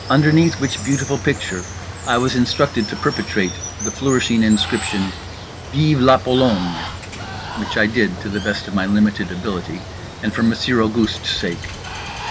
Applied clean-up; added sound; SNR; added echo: none; Water; 11 dB; none.